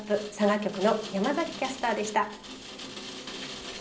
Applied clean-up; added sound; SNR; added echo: none; Rain; 11 dB; reverberation time 0.5 s.